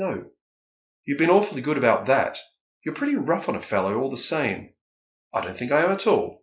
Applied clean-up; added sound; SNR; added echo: neural mask model Resemble Enhance denoiser.